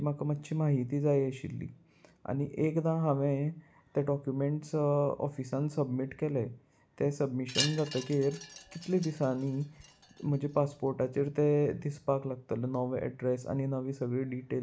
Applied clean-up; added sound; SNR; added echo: none; Wind chime; 10 dB; none.